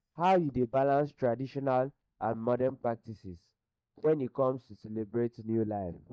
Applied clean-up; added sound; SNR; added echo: neural mask model DeepFilterNet 3.